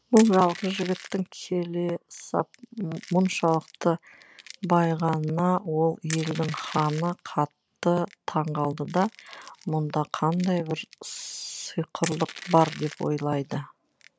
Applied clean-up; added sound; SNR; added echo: none; Crushing; 18 dB; none.